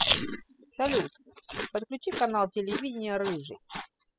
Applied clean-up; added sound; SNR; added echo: classical method spectral subtraction.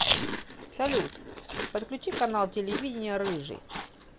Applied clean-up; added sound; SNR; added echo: none; Chewing, mastication; 2 dB; none.